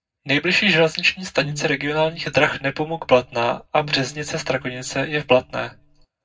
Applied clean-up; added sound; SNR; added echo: neural separator model SepFormer DNS4.